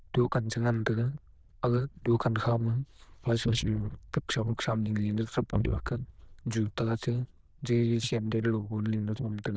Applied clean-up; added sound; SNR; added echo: neural diffusion model UNIVERSE++.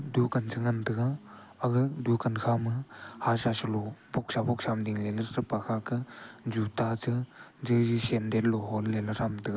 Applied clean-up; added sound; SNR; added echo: none; none; none; none.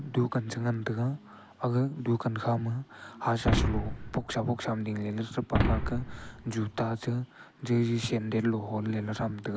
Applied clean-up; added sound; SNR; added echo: none; Boom; 1 dB; none.